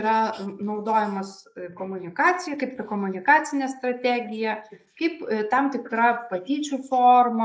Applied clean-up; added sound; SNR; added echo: neural mask model Resemble Enhance denoiser.